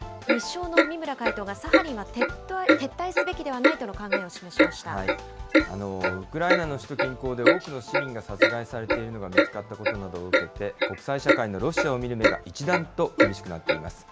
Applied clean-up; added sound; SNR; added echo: none; Clock; -5 dB; none.